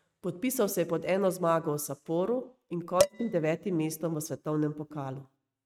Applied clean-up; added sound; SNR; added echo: neural mask model RNNoise.